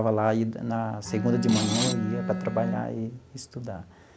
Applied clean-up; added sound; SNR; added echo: none; Screech + Bowed string instrument; 3 dB; none.